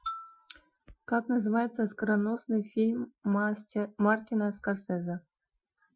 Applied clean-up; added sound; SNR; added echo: classical method Wiener filter.